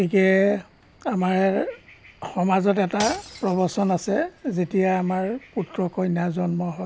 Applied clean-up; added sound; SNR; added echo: none; Shatter / Crushing; 16 dB; none.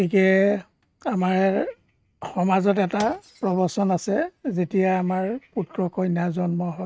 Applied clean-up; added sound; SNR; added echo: neural mask model RNNoise.